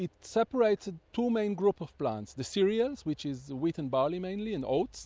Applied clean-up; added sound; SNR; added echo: none; none; none; none.